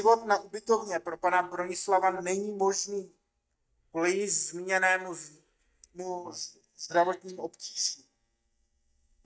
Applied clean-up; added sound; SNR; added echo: neural mask model DeepFilterNet 3.